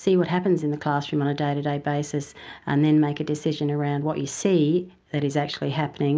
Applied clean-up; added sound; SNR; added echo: none; none; none; none.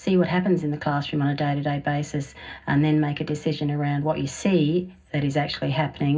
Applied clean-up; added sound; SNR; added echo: none; none; none; reverberation time 0.4 s.